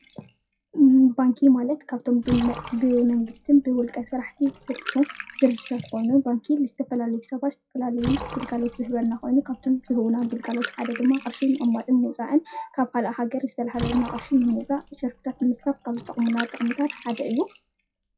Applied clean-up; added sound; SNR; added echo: classical method WPE with log-MMSE.